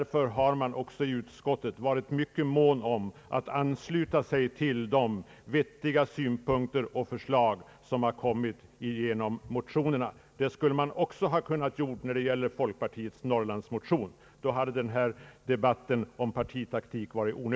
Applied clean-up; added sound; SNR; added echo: none; none; none; none.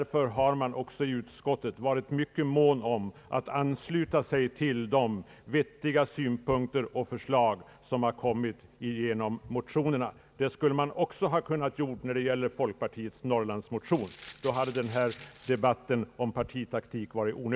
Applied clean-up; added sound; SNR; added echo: none; Rattle (instrument); 18 dB; none.